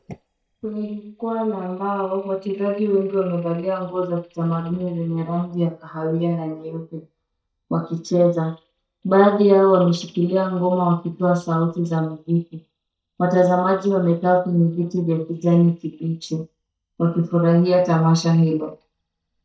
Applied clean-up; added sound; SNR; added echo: neural mask model DeepFilterNet 3.